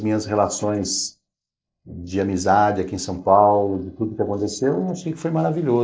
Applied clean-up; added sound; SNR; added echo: neural mask model Resemble Enhance denoiser.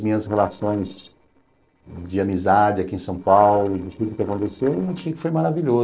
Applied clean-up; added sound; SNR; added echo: neural separator model SepFormer DNS4.